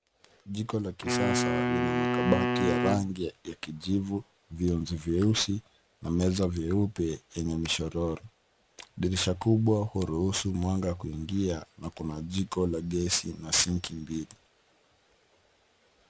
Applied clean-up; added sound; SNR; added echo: none; Wind instrument, woodwind instrument; -1 dB; none.